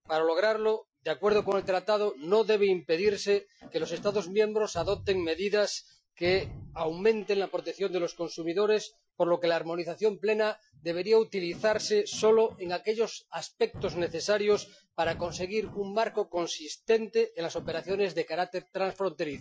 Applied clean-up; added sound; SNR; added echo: classical method Wiener filter.